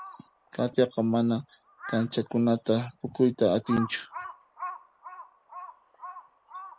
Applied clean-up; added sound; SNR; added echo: none; Crow; 15 dB; none.